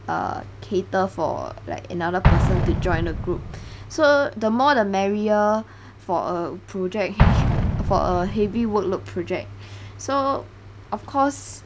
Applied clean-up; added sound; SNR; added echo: none; Explosion; 3 dB; none.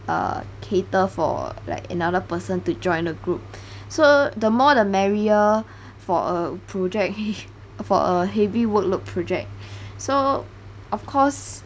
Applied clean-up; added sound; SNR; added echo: none; none; none; none.